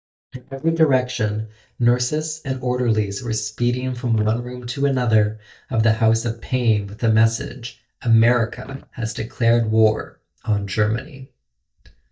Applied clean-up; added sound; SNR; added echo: neural mask model DeepFilterNet 3.